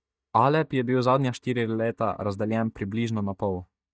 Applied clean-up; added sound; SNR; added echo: neural mask model DeepFilterNet 3.